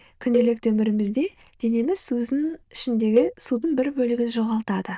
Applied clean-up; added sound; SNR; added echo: neural diffusion model UNIVERSE++.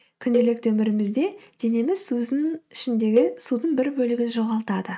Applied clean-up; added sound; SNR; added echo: neural mask model RNNoise.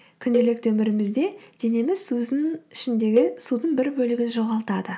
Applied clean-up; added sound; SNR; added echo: none; Cowbell; 7 dB; none.